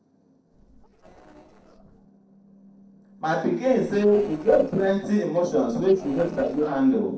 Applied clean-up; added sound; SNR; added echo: neural separator model SepFormer DNS4.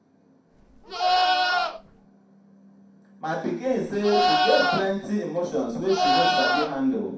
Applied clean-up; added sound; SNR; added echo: none; Livestock, farm animals, working animals; -3 dB; reverberation time 0.6 s.